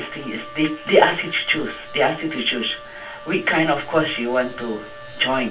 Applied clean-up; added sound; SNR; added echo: none; Wind instrument, woodwind instrument; 18 dB; reverberation time 0.2 s.